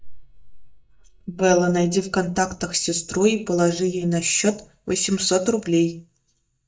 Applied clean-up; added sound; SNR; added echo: neural mask model DeepFilterNet 3.